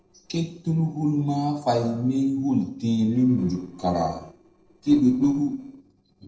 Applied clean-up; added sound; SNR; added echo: neural separator model SepFormer DNS4.